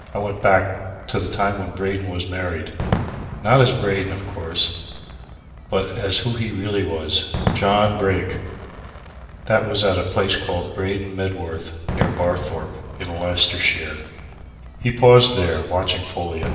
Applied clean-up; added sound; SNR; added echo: none; Fireworks; 10 dB; reverberation time 1.4 s.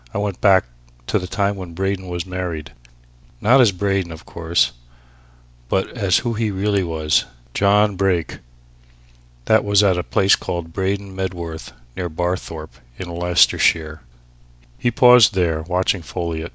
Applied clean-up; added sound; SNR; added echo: none; none; none; none.